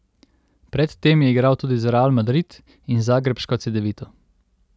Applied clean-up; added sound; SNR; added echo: none; none; none; none.